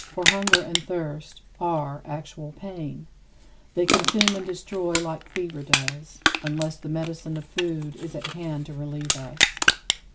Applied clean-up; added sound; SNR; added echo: none; Crushing; -2 dB; none.